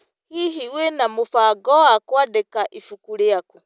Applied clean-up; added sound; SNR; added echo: none; none; none; none.